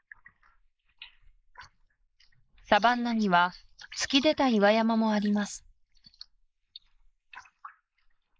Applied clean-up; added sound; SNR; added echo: neural mask model Resemble Enhance denoiser.